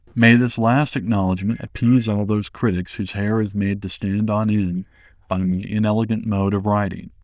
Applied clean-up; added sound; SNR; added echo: neural diffusion model UNIVERSE++.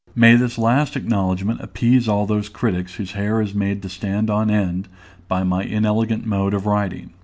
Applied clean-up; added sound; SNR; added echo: none; none; none; none.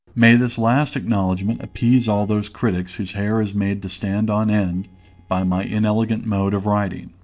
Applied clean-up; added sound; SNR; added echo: neural separator model SepFormer DNS4.